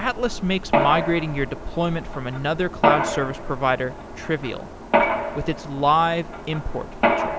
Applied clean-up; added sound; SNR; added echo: none; Mechanisms; 1 dB; none.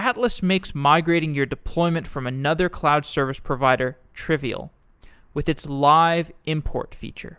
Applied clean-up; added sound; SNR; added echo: none; none; none; none.